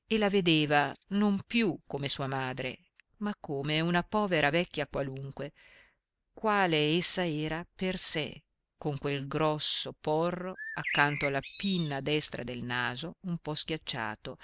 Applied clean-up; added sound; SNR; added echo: none; Bird; 9 dB; none.